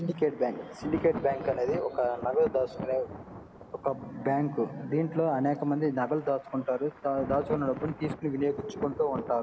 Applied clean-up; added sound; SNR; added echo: none; Thunder; 12 dB; none.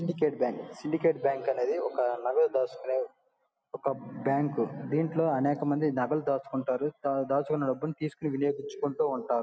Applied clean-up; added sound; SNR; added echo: none; none; none; none.